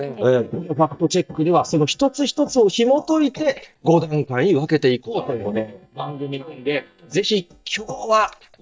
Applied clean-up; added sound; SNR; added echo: neural mask model DeepFilterNet 3.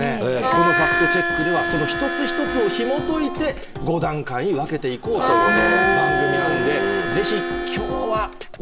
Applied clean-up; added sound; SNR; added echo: none; Harmonica; 0 dB; none.